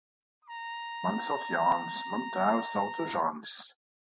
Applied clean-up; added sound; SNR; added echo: none; Trumpet; 8 dB; none.